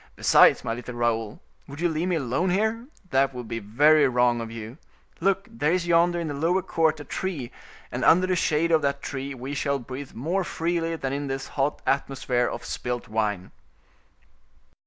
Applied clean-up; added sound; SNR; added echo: none; none; none; none.